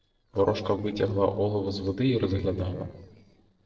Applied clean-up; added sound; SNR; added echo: neural separator model SepFormer DNS4.